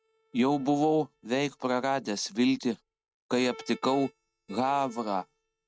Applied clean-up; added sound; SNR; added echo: neural mask model RNNoise.